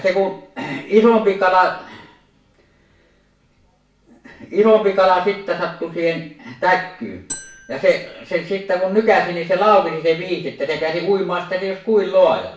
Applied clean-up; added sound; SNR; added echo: none; Marimba, xylophone; 16 dB; reverberation time 0.3 s.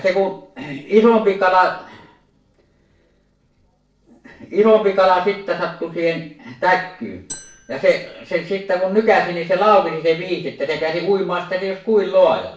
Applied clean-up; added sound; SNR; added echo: neural separator model SepFormer DNS4.